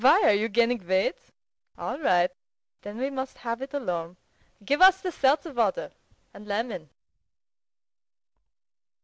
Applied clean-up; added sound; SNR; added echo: none; none; none; none.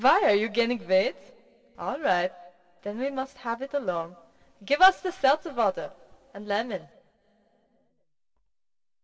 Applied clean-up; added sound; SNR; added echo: none; none; none; reverberation time 1.9 s.